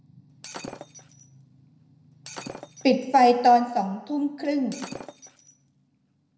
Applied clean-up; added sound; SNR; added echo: none; Shatter; 18 dB; reverberation time 0.8 s.